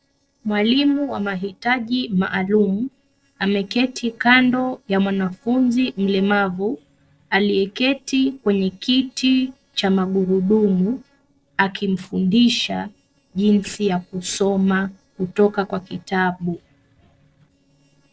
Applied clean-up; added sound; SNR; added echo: neural separator model SepFormer DNS4.